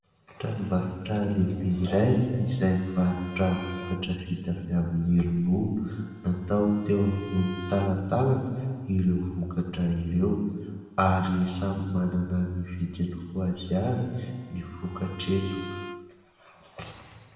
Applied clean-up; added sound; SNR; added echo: none; Bowed string instrument; 18 dB; reverberation time 1.5 s.